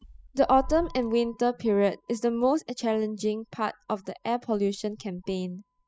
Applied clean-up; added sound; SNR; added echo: classical method spectral subtraction.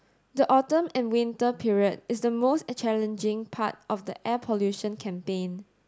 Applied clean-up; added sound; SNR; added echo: none; none; none; none.